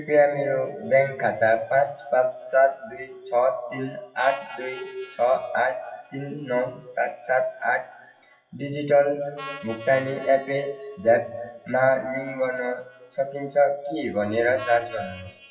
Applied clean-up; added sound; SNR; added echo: classical method WPE with log-MMSE.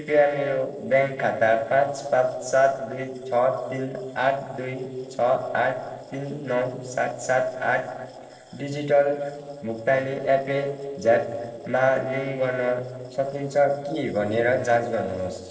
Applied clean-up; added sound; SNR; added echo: neural separator model SepFormer DNS4.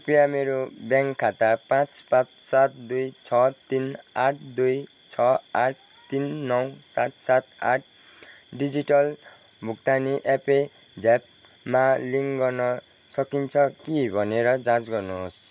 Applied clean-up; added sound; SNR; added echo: none; none; none; none.